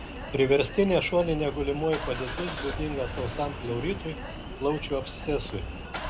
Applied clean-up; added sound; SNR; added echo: none; Engine starting / Car; 7 dB; none.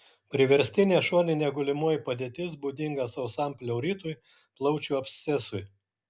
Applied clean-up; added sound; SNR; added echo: none; none; none; none.